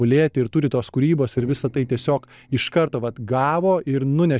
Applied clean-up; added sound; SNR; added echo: neural separator model SepFormer DNS4.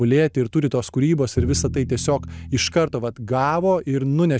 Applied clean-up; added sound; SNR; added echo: neural mask model RNNoise.